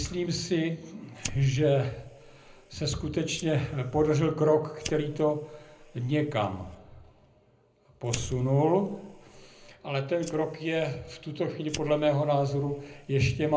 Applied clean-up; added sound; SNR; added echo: none; Fire; 18 dB; reverberation time 0.4 s.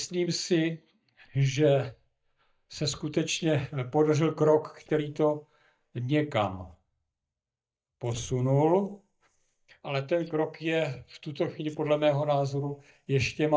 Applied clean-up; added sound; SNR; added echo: neural mask model DeepFilterNet 3.